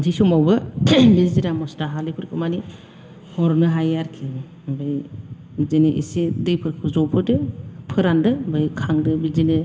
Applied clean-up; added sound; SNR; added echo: none; none; none; reverberation time 1.1 s.